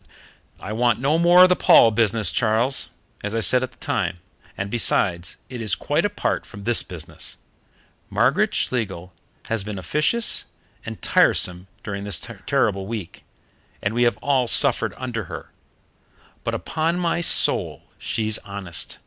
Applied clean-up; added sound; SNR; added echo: none; none; none; none.